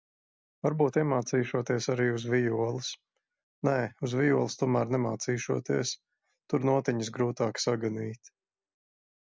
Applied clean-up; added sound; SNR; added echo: none; none; none; none.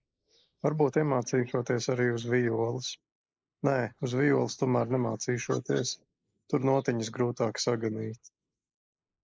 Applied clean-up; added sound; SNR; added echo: neural mask model Resemble Enhance denoiser.